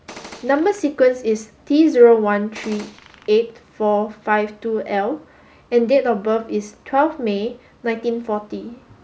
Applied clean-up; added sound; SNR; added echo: none; Gunshot, gunfire; 19 dB; none.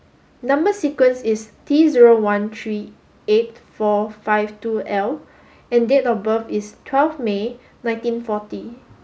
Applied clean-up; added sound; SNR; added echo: none; none; none; none.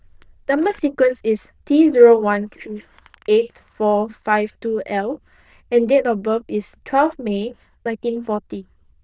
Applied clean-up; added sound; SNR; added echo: neural diffusion model UNIVERSE++.